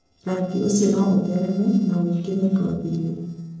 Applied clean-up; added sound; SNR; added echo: neural separator model SepFormer DNS4.